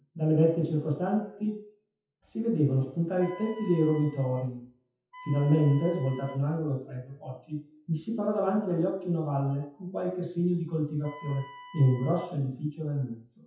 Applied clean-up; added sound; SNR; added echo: classical method WPE with log-MMSE.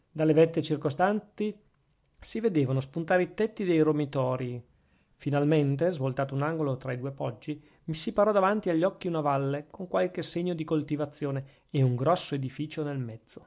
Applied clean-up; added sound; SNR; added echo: none; none; none; none.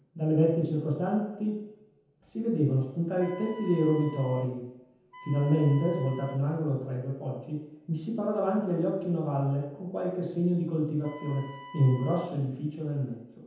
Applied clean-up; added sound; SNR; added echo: none; Wind instrument, woodwind instrument; 18 dB; reverberation time 0.9 s.